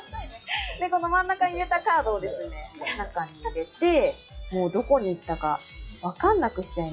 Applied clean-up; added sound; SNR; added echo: classical method log-MMSE.